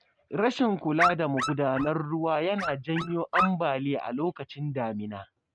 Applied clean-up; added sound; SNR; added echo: neural mask model RNNoise.